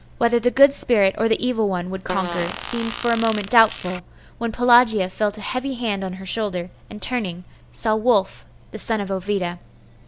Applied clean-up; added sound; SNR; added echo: none; Fart; 9 dB; none.